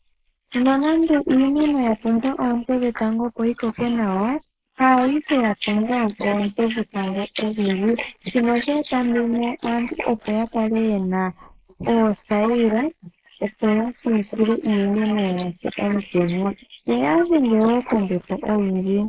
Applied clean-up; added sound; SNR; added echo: neural mask model Resemble Enhance denoiser.